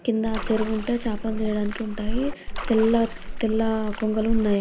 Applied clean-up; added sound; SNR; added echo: none; Splash, splatter; 4 dB; none.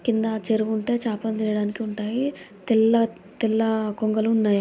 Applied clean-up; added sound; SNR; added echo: none; none; none; none.